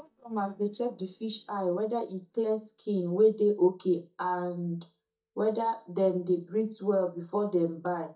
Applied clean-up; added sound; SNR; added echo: neural mask model DeepFilterNet 3.